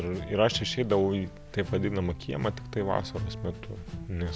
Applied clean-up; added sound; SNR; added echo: none; none; none; none.